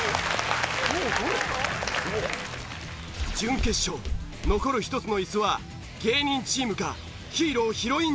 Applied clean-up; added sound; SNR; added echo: none; Walk, footsteps; 3 dB; none.